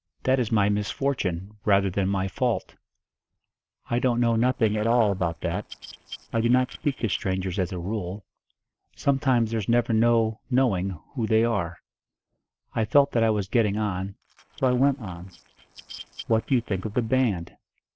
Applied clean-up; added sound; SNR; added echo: neural separator model SepFormer DNS4.